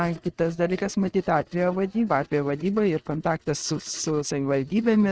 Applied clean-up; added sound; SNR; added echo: neural mask model RNNoise.